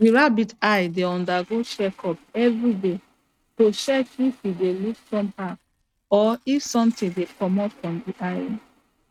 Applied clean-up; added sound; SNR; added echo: neural mask model RNNoise.